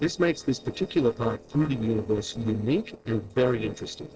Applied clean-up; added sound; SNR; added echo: neural separator model SepFormer DNS4.